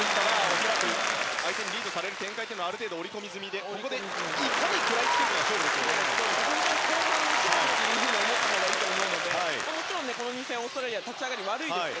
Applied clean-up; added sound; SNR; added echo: none; Applause; -4 dB; none.